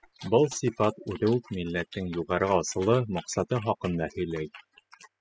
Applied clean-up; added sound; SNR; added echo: classical method spectral subtraction.